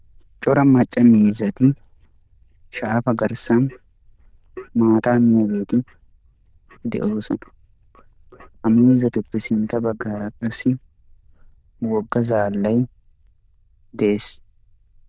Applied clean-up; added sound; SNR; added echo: neural diffusion model UNIVERSE++.